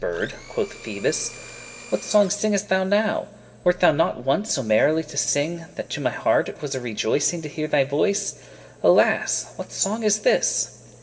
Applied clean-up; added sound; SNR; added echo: none; Domestic sounds, home sounds; 19 dB; reverberation time 2.3 s.